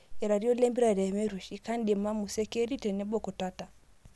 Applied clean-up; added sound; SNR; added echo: none; none; none; none.